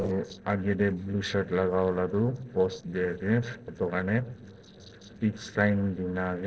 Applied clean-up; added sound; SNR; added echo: neural separator model SepFormer DNS4.